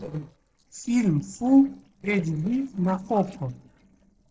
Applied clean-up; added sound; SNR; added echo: neural separator model SepFormer DNS4.